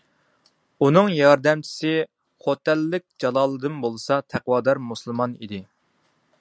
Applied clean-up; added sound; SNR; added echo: none; none; none; none.